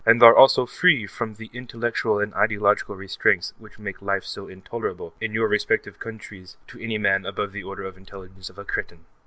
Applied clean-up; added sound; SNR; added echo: none; none; none; none.